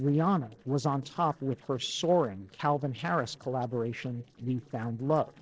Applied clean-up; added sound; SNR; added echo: neural separator model SepFormer DNS4.